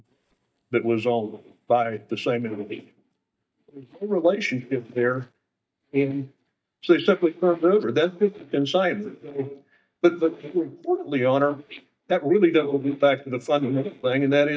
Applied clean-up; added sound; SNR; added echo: neural mask model DeepFilterNet 3.